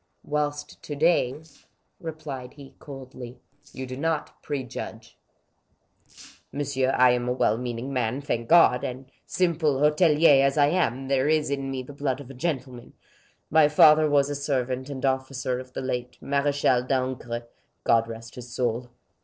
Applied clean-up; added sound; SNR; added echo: neural separator model SepFormer DNS4.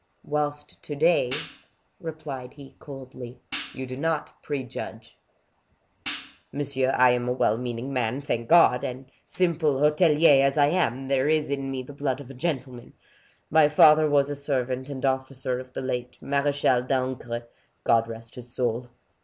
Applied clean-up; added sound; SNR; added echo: none; Hi-hat; 9 dB; none.